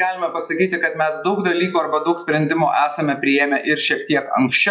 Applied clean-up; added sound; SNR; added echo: classical method log-MMSE.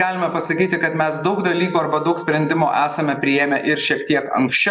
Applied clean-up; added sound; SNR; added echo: none; Wind instrument, woodwind instrument; 20 dB; none.